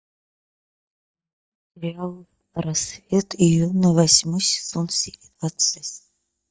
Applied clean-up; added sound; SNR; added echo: neural mask model DeepFilterNet 3.